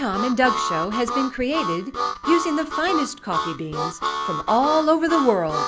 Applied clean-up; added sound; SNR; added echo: none; Harmonica; 4 dB; none.